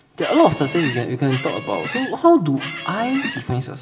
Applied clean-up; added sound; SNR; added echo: none; Squeak; 10 dB; reverberation time 1.8 s.